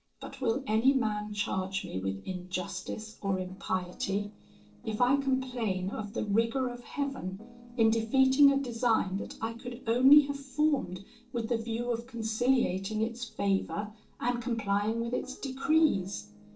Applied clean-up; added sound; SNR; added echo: neural separator model SepFormer DNS4.